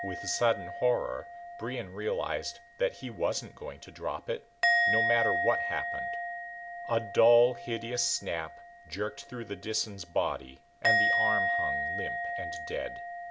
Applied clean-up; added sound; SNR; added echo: none; Musical instrument; 1 dB; none.